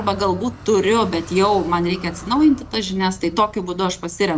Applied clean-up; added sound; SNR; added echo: none; Car; 17 dB; none.